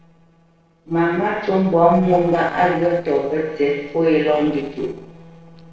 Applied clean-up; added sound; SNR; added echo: neural separator model SepFormer DNS4.